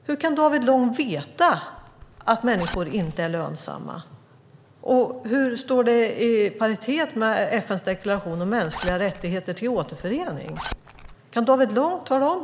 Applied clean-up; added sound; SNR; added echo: none; Zipper (clothing); 13 dB; none.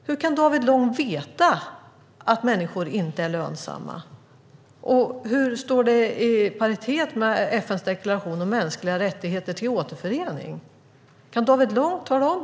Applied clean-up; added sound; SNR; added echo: none; none; none; none.